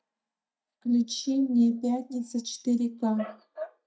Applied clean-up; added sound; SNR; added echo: neural mask model DeepFilterNet 3.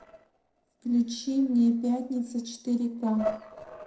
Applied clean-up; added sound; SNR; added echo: neural separator model SepFormer DNS4.